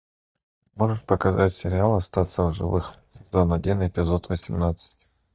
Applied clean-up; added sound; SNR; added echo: neural mask model DeepFilterNet 3.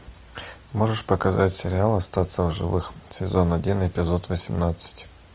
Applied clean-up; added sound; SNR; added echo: none; none; none; none.